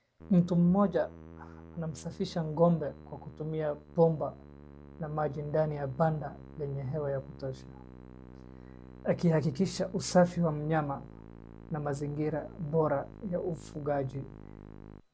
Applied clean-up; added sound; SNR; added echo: none; Musical instrument; 17 dB; none.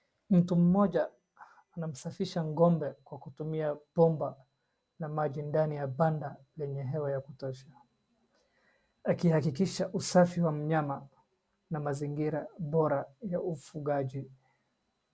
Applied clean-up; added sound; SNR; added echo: none; none; none; none.